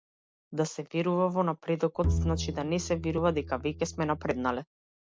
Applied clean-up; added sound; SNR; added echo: none; Bowed string instrument; 4 dB; none.